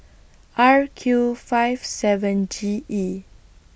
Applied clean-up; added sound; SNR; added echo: none; none; none; none.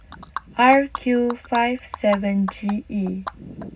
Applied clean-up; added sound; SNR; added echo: none; Animal; 14 dB; reverberation time 0.4 s.